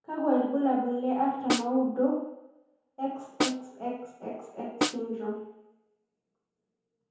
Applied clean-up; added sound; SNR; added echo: none; Snare drum; 2 dB; reverberation time 0.8 s.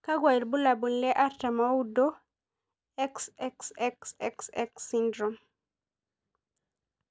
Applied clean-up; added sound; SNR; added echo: none; none; none; none.